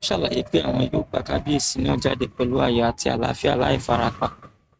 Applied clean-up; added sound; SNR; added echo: neural mask model RNNoise.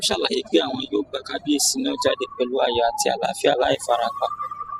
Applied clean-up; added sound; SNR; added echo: classical method spectral subtraction.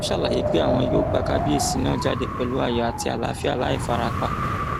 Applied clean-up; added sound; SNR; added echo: none; Wind; 1 dB; none.